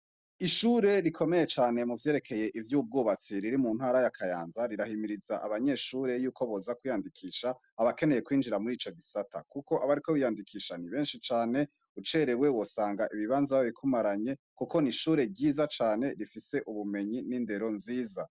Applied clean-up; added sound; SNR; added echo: none; none; none; none.